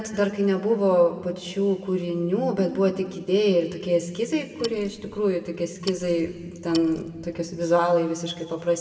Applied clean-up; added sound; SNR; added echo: none; Wood; 17 dB; reverberation time 1.5 s.